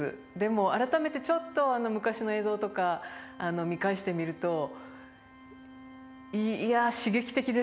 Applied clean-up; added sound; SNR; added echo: none; Organ; 19 dB; none.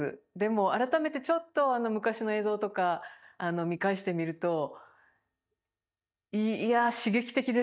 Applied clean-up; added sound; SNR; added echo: neural mask model DeepFilterNet 3.